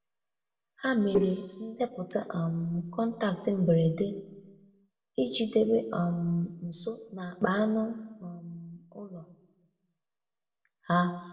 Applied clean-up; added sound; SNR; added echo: neural separator model SepFormer DNS4.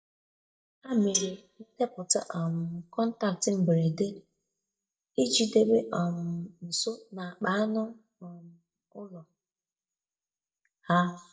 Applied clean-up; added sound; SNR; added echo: neural mask model DeepFilterNet 3.